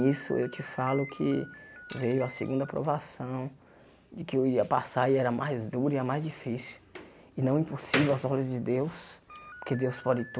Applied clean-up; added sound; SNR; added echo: none; Slam + Glass; 14 dB; none.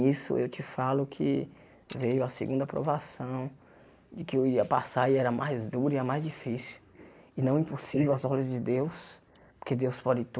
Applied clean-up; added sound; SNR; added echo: neural mask model Resemble Enhance denoiser.